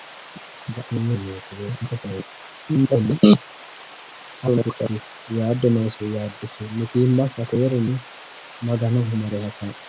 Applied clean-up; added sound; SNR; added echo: none; Water; 19 dB; none.